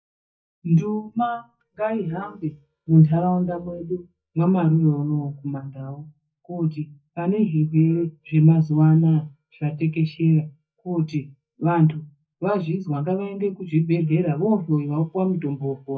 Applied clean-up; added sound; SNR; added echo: neural mask model DeepFilterNet 3.